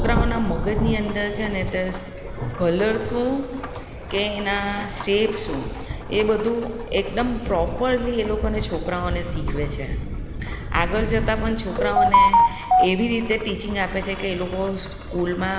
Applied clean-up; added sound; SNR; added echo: none; Rain / Thunderstorm; 6 dB; none.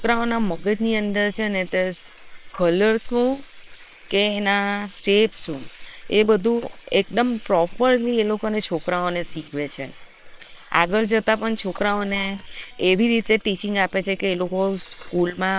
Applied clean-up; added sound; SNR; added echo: neural separator model SepFormer WHAM!.